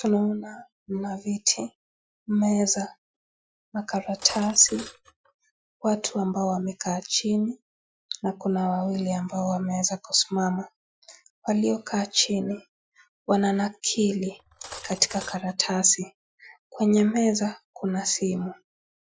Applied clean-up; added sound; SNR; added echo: classical method Wiener filter.